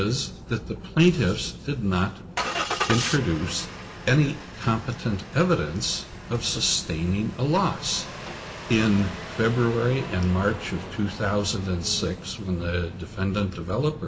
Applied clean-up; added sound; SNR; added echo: none; Engine starting; 11 dB; reverberation time 0.7 s.